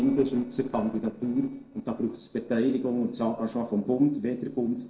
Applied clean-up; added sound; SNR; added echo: neural separator model SepFormer DNS4.